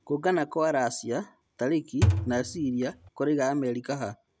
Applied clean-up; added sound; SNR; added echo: none; Thump, thud; -1 dB; none.